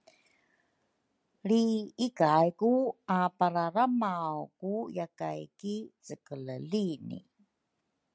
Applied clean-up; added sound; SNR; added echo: none; none; none; none.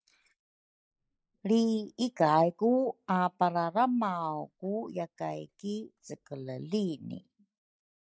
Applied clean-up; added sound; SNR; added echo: neural mask model Resemble Enhance denoiser.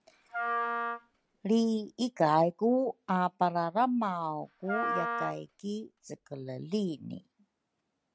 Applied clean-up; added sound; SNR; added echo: none; Wind instrument, woodwind instrument; 5 dB; none.